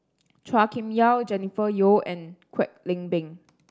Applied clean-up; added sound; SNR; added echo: none; none; none; none.